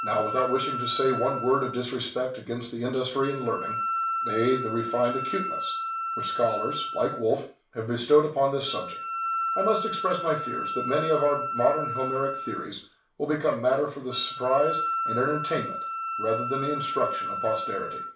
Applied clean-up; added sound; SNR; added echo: none; Wind instrument, woodwind instrument; 5 dB; reverberation time 0.3 s.